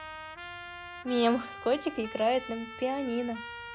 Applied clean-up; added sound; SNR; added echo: none; Trumpet; 12 dB; none.